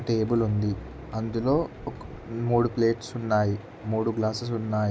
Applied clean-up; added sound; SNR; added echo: none; none; none; none.